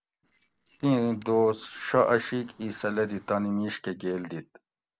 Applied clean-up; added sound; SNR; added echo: neural separator model SepFormer DNS4.